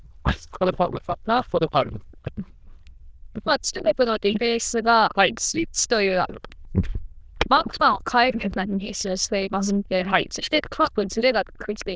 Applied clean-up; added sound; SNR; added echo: neural diffusion model UNIVERSE++.